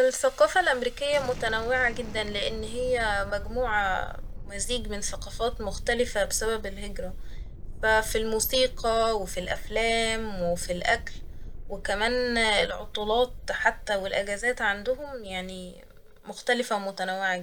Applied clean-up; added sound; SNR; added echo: none; Thunderstorm; 9 dB; none.